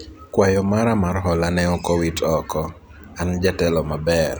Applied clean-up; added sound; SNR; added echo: none; none; none; none.